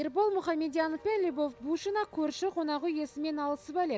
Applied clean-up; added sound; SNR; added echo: none; none; none; none.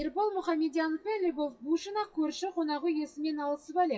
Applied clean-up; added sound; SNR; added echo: classical method WPE with log-MMSE.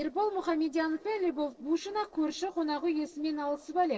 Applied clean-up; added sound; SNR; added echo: neural separator model SepFormer DNS4.